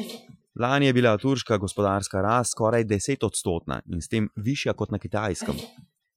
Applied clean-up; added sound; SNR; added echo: classical method Wiener filter.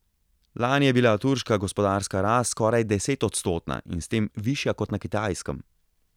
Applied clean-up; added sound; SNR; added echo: none; none; none; none.